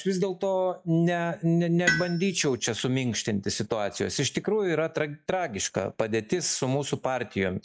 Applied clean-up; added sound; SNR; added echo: classical method log-MMSE.